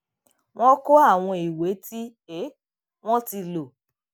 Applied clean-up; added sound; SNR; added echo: none; none; none; none.